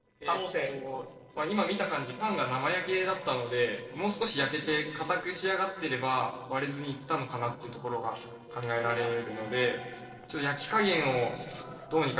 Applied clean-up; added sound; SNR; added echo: neural separator model SepFormer DNS4.